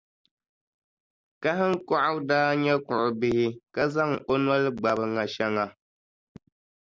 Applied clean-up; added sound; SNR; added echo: none; none; none; none.